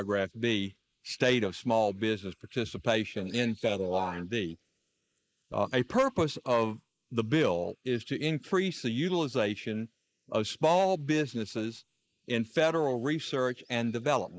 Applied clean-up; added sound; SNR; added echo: neural mask model Resemble Enhance denoiser.